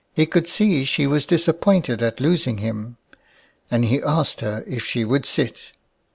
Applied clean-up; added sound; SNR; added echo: none; none; none; none.